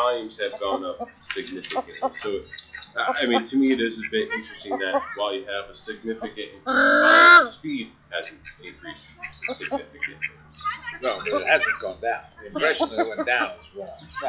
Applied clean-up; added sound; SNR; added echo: classical method log-MMSE.